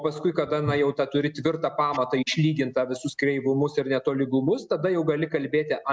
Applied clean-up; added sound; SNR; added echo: none; none; none; none.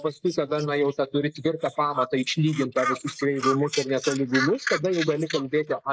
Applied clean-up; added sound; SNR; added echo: neural mask model Resemble Enhance denoiser.